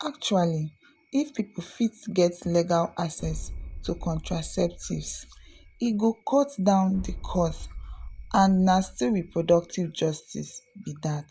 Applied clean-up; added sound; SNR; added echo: none; Boom; 12 dB; none.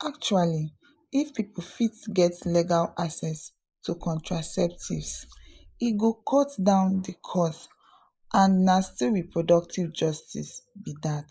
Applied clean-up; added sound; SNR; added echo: neural mask model Resemble Enhance denoiser.